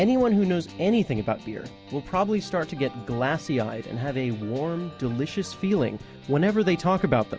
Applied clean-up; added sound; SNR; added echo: none; none; none; none.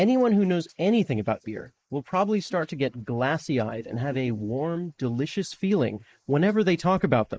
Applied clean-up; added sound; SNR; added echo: neural mask model Resemble Enhance denoiser.